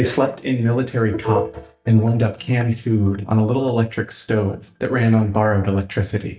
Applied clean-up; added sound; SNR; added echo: neural mask model DeepFilterNet 3.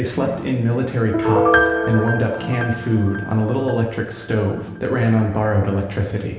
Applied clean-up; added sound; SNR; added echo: none; Piano; 5 dB; reverberation time 0.9 s.